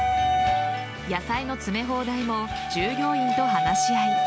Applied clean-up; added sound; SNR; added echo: none; Wind instrument, woodwind instrument; -2 dB; none.